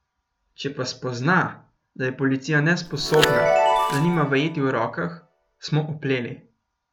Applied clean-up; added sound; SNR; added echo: none; Chime; 1 dB; none.